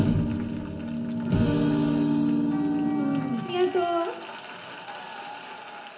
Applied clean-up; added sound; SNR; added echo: none; Wind instrument, woodwind instrument; 17 dB; reverberation time 0.4 s.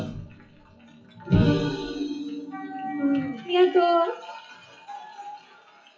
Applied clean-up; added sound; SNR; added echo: classical method WPE with log-MMSE.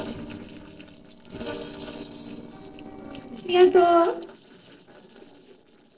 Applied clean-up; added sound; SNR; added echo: neural separator model SepFormer DNS4.